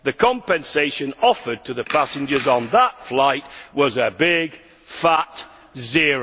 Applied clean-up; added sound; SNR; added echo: none; none; none; none.